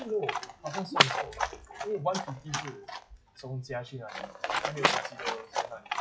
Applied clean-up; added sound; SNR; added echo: classical method log-MMSE.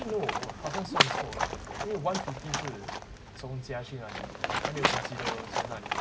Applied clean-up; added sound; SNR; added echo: none; Livestock, farm animals, working animals; -4 dB; none.